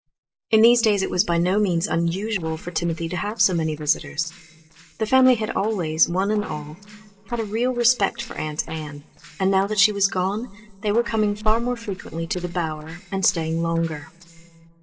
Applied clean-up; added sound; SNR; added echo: neural separator model SepFormer DNS4.